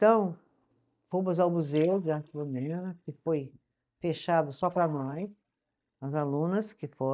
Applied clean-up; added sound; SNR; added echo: neural mask model DeepFilterNet 3.